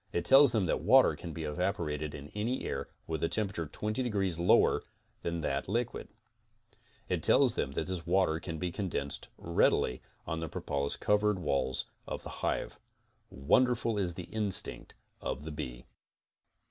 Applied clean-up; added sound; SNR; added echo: none; none; none; none.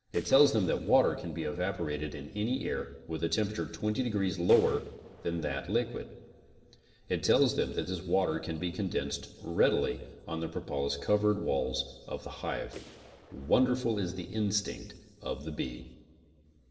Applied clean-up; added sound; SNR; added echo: neural separator model SepFormer DNS4.